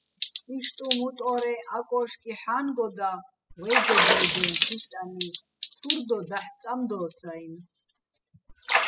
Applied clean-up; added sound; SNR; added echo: classical method spectral subtraction.